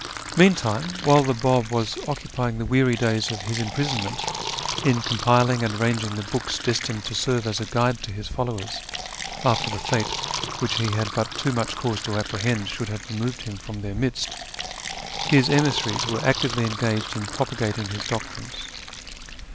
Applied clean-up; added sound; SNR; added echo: none; Fill (with liquid); 8 dB; none.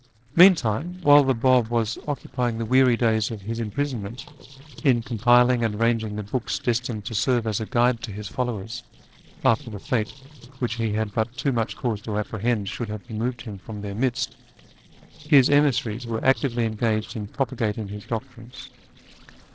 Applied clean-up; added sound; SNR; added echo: neural separator model SepFormer DNS4.